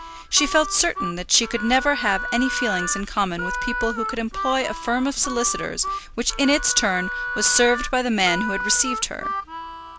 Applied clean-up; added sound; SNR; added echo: none; Harmonica; 7 dB; none.